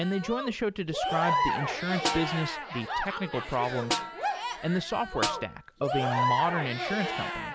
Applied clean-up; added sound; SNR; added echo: none; Snare drum + Crowd / Cheering; 0 dB; none.